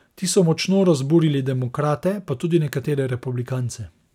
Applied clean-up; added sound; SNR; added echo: none; none; none; none.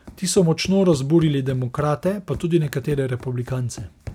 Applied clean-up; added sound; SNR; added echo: none; Run; 19 dB; none.